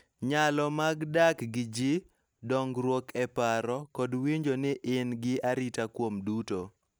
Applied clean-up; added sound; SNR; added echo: none; none; none; none.